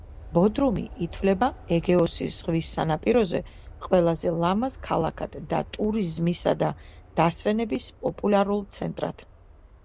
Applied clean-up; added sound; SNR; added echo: none; Aircraft; 18 dB; none.